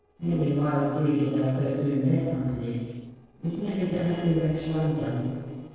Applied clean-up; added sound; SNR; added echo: neural separator model SepFormer DNS4.